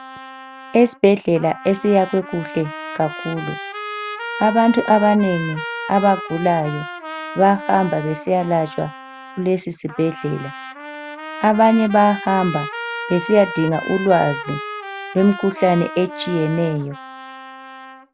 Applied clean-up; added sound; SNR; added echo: none; Trumpet; 12 dB; none.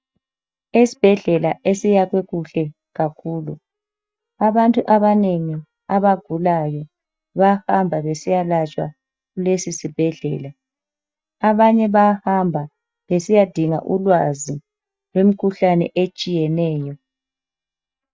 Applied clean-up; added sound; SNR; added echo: neural mask model DeepFilterNet 3.